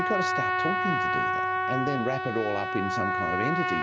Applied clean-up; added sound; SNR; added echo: none; Trumpet; -4 dB; none.